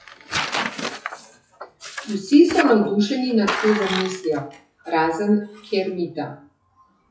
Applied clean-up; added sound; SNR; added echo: classical method WPE with log-MMSE.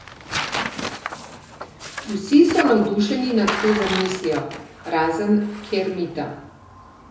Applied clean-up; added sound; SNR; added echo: none; Tearing; 9 dB; reverberation time 0.1 s.